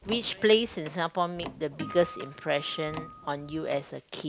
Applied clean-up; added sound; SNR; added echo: none; Acoustic guitar + Door; 15 dB; none.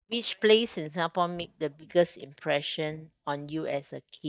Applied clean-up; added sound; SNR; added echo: neural mask model DeepFilterNet 3.